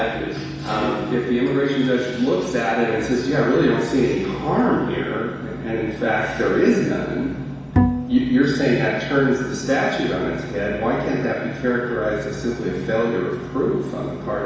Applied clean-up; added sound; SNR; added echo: none; Bowed string instrument; 1 dB; reverberation time 1.1 s.